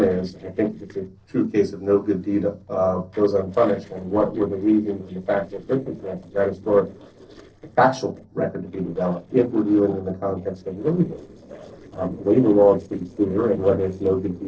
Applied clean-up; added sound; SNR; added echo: neural separator model SepFormer DNS4.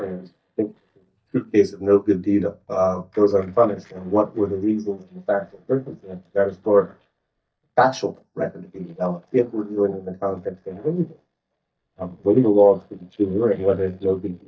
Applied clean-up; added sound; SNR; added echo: neural mask model DeepFilterNet 3.